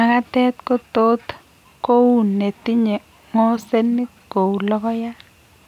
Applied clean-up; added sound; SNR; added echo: none; none; none; none.